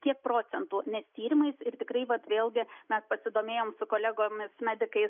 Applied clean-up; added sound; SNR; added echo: neural mask model Resemble Enhance denoiser.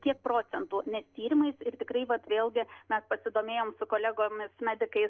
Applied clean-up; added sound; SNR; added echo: neural separator model SepFormer DNS4.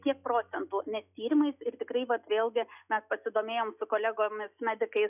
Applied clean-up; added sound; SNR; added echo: classical method log-MMSE.